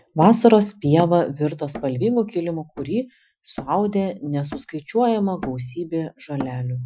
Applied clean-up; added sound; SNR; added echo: classical method Wiener filter.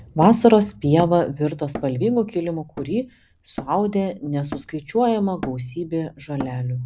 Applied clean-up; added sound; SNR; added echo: none; Hammer; 17 dB; none.